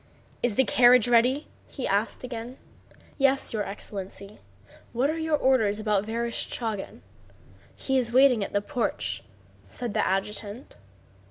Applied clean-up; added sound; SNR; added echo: none; none; none; none.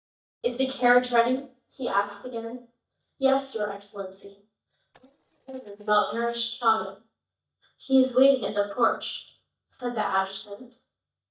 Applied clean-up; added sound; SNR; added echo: neural mask model DeepFilterNet 3.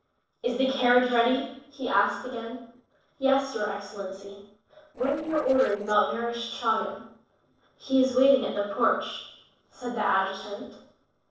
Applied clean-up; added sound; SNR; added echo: neural separator model SepFormer DNS4.